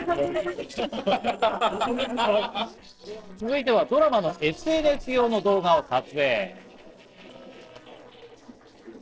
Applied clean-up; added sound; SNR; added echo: neural separator model SepFormer DNS4.